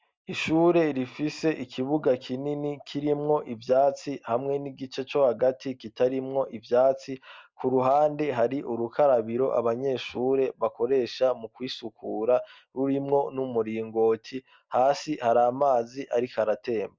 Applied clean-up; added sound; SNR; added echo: none; none; none; none.